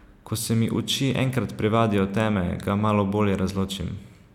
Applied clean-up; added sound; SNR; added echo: none; none; none; none.